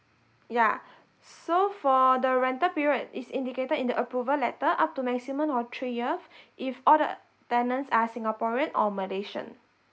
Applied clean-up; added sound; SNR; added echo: none; none; none; none.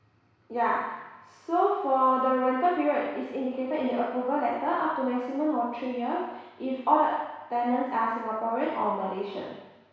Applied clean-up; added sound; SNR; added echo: none; none; none; reverberation time 1.1 s.